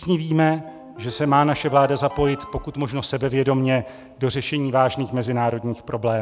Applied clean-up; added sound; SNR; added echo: none; Ringtone; 18 dB; none.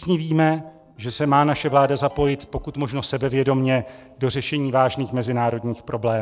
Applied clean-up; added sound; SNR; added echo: neural separator model SepFormer DNS4.